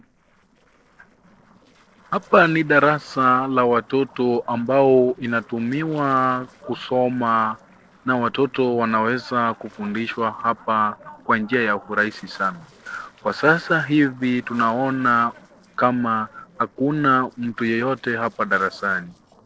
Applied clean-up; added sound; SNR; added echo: neural separator model SepFormer DNS4.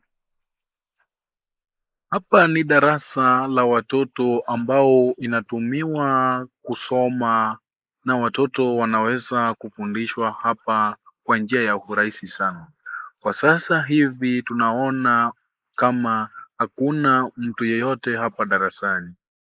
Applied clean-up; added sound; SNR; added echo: neural mask model Resemble Enhance denoiser.